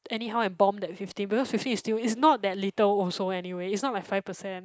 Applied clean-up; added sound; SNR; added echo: neural mask model Resemble Enhance denoiser.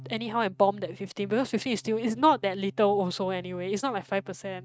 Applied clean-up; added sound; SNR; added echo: neural mask model RNNoise.